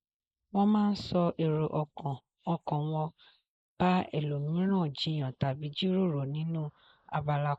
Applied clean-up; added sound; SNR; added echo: neural mask model Resemble Enhance denoiser.